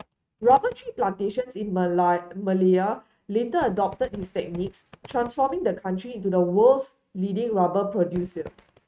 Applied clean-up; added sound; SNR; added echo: neural mask model RNNoise.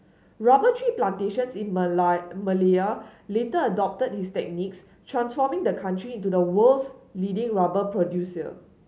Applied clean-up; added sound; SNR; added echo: none; none; none; none.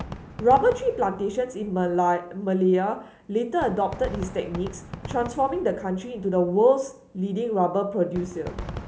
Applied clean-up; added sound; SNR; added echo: none; Fireworks; 15 dB; none.